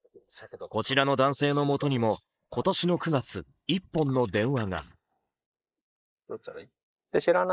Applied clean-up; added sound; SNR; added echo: neural mask model Resemble Enhance denoiser.